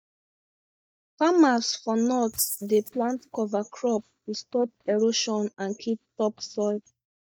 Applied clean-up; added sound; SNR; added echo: neural mask model DeepFilterNet 3.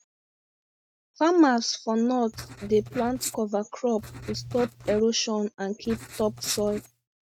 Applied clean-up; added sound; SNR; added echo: neural mask model RNNoise.